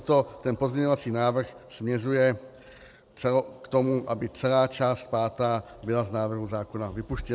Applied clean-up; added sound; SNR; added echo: none; none; none; none.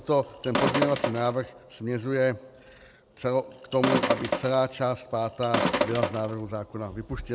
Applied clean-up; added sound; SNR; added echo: none; Sink (filling or washing); 1 dB; none.